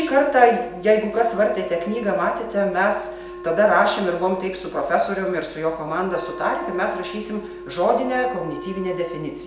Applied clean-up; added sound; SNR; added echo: none; Wind instrument, woodwind instrument; 14 dB; none.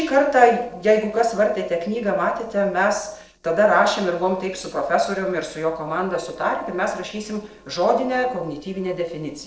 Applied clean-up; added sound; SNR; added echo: neural separator model SepFormer DNS4.